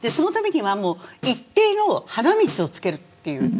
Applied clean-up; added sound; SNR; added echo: none; Snare drum; 19 dB; none.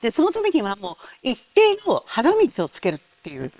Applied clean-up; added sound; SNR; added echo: neural separator model SepFormer WHAM!.